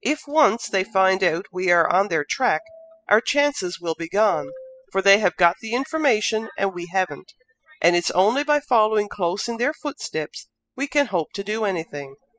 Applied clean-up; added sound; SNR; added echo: classical method spectral subtraction.